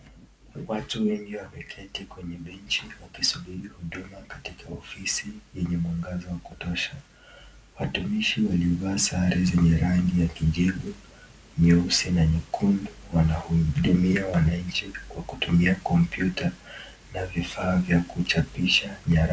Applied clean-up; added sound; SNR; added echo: none; none; none; none.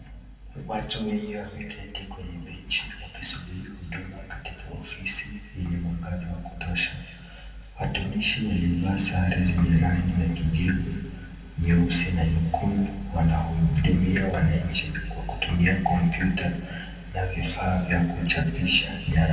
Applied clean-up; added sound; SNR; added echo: none; none; none; reverberation time 2.0 s.